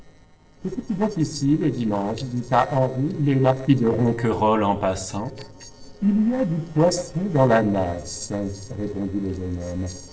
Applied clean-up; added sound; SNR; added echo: neural separator model SepFormer DNS4.